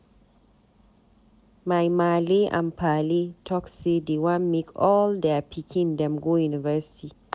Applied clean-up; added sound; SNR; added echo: none; none; none; none.